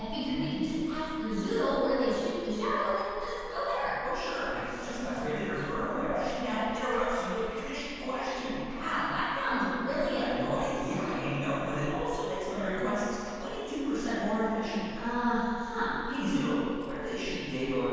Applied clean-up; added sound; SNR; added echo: none; Bird vocalization, bird call, bird song; 14 dB; reverberation time 2.1 s.